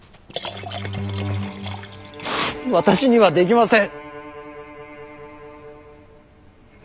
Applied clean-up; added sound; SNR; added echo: none; Liquid; 13 dB; none.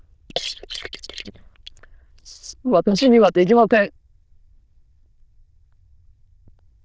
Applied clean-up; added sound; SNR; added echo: neural diffusion model UNIVERSE++.